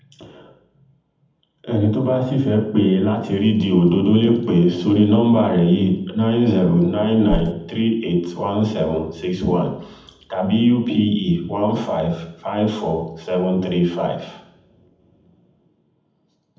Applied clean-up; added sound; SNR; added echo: none; Bird; 12 dB; reverberation time 0.8 s.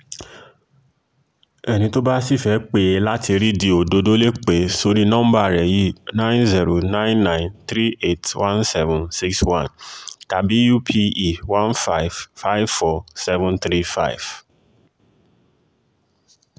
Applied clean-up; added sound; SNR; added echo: none; none; none; none.